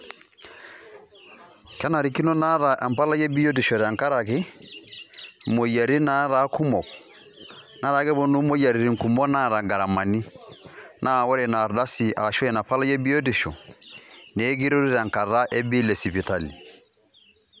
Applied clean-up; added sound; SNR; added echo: none; none; none; none.